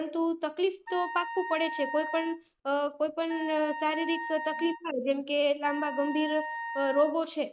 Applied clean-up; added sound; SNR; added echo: none; Wind instrument, woodwind instrument; 9 dB; none.